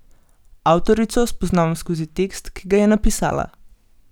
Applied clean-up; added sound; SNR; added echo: none; none; none; none.